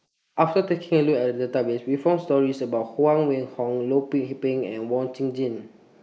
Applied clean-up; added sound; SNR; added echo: neural mask model Resemble Enhance denoiser.